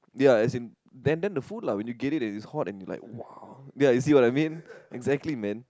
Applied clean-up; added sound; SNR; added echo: none; none; none; none.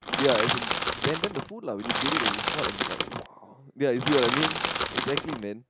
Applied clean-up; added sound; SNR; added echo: none; Crushing; -3 dB; none.